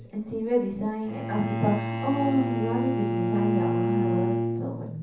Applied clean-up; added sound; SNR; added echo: none; Bowed string instrument; 0 dB; reverberation time 0.7 s.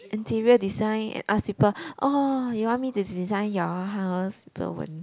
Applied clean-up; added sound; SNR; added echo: none; none; none; none.